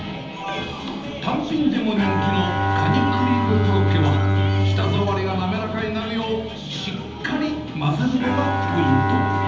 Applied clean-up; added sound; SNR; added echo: none; Bowed string instrument; 0 dB; reverberation time 0.9 s.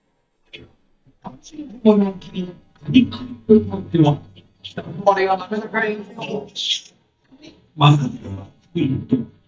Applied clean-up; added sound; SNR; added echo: neural mask model DeepFilterNet 3.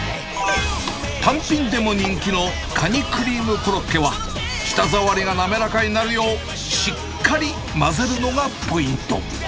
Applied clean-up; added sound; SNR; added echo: none; none; none; none.